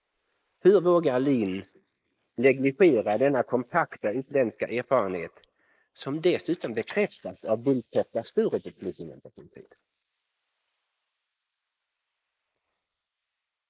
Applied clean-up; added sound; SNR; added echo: neural mask model Resemble Enhance denoiser.